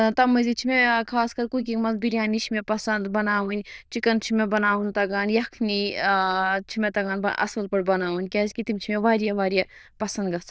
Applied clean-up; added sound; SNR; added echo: neural diffusion model UNIVERSE++.